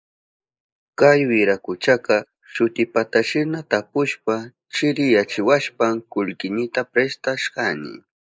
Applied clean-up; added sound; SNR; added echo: neural mask model Resemble Enhance denoiser.